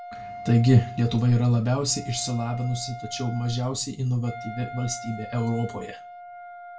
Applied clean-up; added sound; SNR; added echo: none; Wind instrument, woodwind instrument; 14 dB; reverberation time 0.2 s.